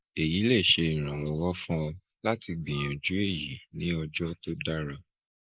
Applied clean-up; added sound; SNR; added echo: neural mask model Resemble Enhance denoiser.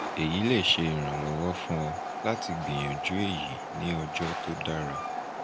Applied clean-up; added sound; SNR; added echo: none; Train; 5 dB; none.